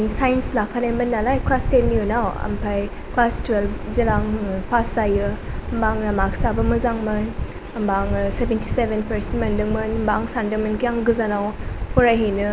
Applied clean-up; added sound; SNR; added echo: none; none; none; none.